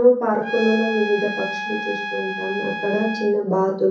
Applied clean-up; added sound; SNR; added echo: none; Trumpet; 8 dB; reverberation time 0.6 s.